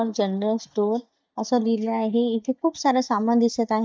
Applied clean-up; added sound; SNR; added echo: neural mask model DeepFilterNet 3.